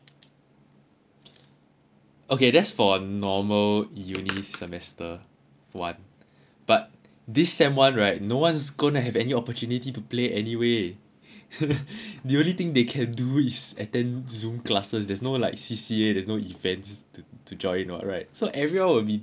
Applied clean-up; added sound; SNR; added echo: none; none; none; none.